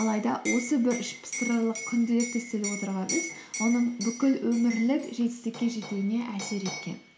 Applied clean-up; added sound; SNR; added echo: none; Liquid; 11 dB; none.